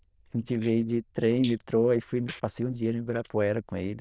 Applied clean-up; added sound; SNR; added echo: neural diffusion model UNIVERSE++.